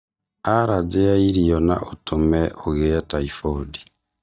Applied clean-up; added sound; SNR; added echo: neural mask model DeepFilterNet 3.